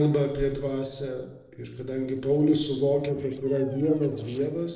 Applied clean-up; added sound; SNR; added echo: neural separator model SepFormer DNS4.